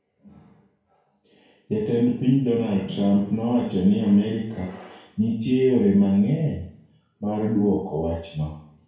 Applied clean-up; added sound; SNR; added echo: none; none; none; reverberation time 0.6 s.